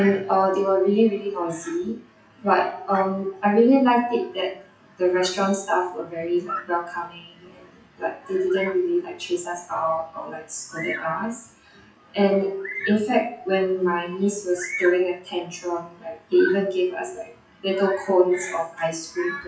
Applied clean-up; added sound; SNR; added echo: classical method WPE with log-MMSE.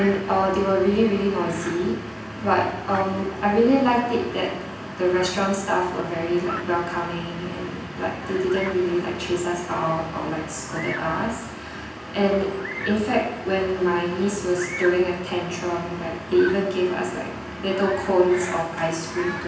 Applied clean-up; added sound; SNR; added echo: none; Bird vocalization, bird call, bird song; 16 dB; reverberation time 0.9 s.